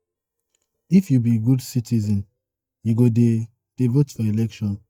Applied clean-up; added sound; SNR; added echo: neural mask model DeepFilterNet 3.